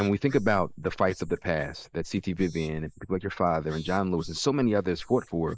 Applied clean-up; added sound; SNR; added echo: neural mask model Resemble Enhance denoiser.